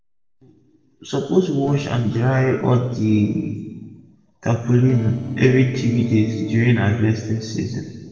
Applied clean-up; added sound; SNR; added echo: neural separator model SepFormer DNS4.